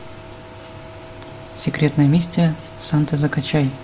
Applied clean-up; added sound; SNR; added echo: none; none; none; none.